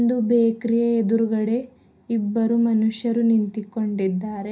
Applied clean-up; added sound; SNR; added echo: none; none; none; reverberation time 0.5 s.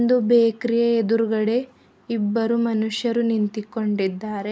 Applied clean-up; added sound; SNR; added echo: none; none; none; none.